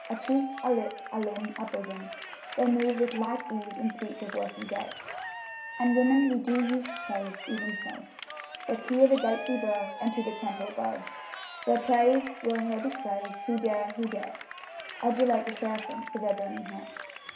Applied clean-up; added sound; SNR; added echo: none; Cheering; 10 dB; reverberation time 0.7 s.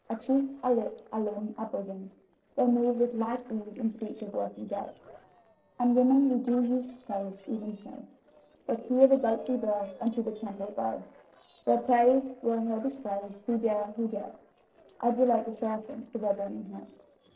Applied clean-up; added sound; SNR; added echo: neural separator model SepFormer DNS4.